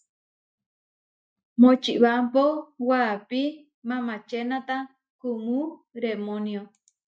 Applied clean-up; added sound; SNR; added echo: neural mask model DeepFilterNet 3.